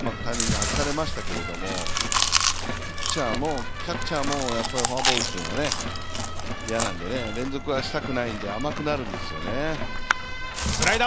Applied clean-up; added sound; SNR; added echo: none; Chewing, mastication; 0 dB; none.